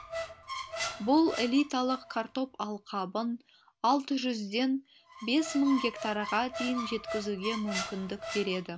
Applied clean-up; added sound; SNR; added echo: none; Squeak; 10 dB; none.